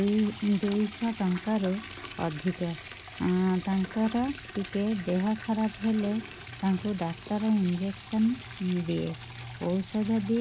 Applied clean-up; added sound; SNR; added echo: none; Liquid; 14 dB; none.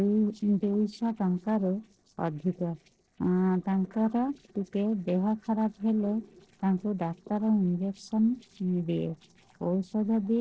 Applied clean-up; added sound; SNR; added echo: neural separator model SepFormer DNS4.